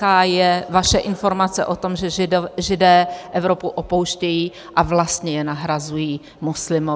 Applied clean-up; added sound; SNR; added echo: none; none; none; none.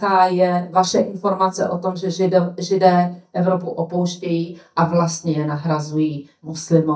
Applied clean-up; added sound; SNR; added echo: neural mask model DeepFilterNet 3.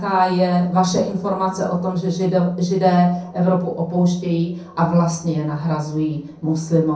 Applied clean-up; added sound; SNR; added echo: neural separator model SepFormer DNS4.